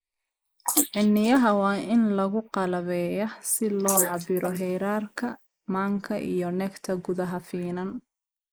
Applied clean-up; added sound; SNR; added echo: neural mask model Resemble Enhance denoiser.